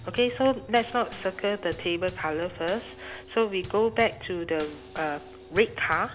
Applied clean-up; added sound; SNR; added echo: none; Bass drum / Snare drum / Drum kit; 17 dB; none.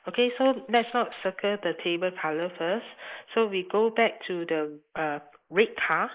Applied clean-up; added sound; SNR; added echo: neural mask model Resemble Enhance denoiser.